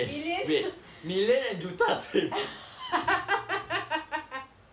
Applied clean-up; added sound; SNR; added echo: none; none; none; none.